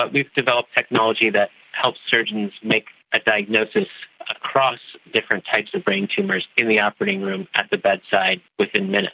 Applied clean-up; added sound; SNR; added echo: none; none; none; none.